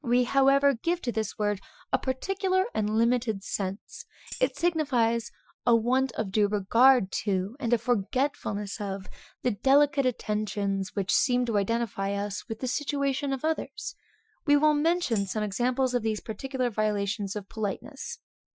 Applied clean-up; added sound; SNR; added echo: classical method Wiener filter.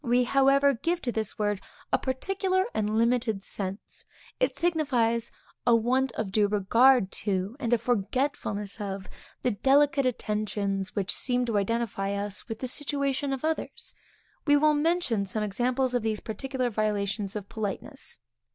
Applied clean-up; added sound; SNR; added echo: none; none; none; none.